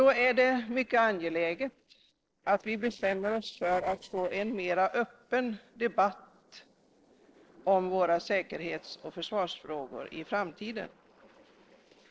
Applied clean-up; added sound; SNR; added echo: neural separator model SepFormer DNS4.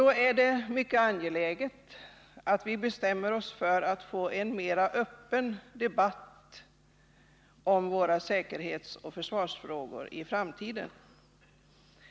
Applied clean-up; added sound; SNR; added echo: none; none; none; none.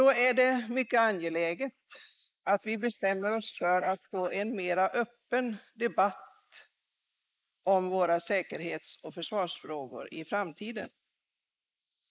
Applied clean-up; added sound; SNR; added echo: neural mask model Resemble Enhance denoiser.